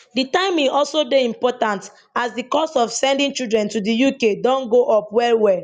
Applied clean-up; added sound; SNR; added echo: none; none; none; none.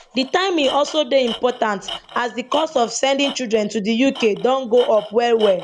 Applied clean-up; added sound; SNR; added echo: none; Tools; 16 dB; none.